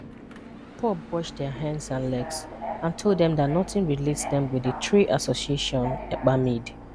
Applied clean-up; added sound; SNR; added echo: none; Subway, metro, underground; 12 dB; none.